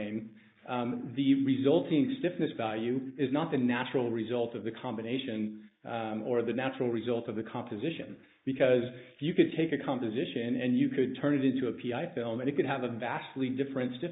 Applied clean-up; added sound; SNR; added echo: neural mask model Resemble Enhance denoiser.